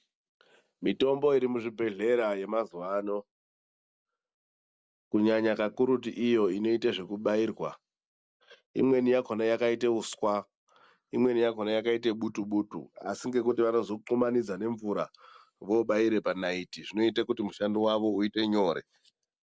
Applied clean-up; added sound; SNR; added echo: none; none; none; none.